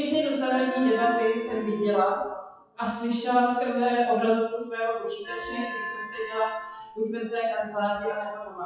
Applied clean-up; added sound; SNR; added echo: classical method WPE with log-MMSE.